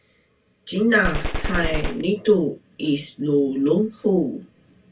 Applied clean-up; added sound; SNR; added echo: none; Gunshot, gunfire; 4 dB; reverberation time 0.2 s.